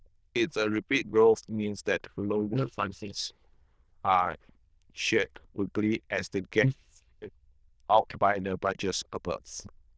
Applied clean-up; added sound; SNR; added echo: neural diffusion model UNIVERSE++.